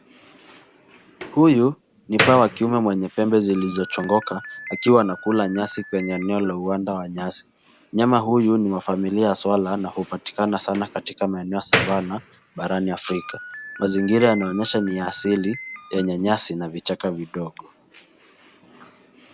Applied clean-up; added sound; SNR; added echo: none; Slam; 12 dB; none.